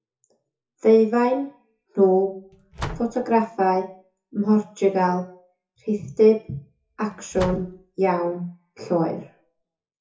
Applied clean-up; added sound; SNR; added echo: classical method WPE with log-MMSE.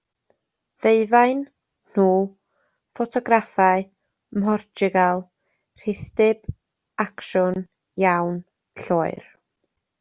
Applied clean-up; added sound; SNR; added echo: none; none; none; none.